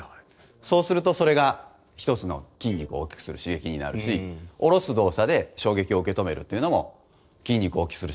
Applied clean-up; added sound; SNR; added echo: neural separator model SepFormer DNS4.